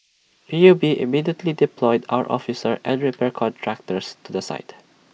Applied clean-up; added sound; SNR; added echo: neural mask model Resemble Enhance denoiser.